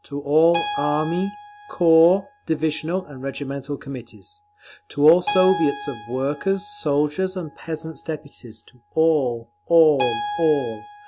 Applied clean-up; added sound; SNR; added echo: none; Keyboard (musical); 11 dB; none.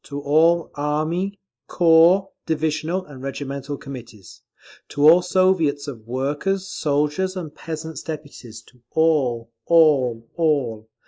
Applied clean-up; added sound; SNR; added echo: neural mask model Resemble Enhance denoiser.